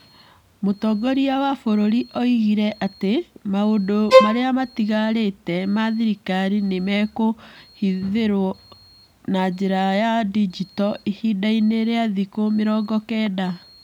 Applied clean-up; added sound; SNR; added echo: none; Bowed string instrument; -3 dB; none.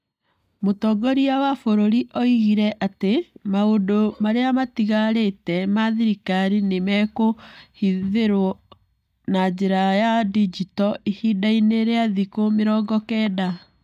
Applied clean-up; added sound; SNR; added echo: neural mask model DeepFilterNet 3.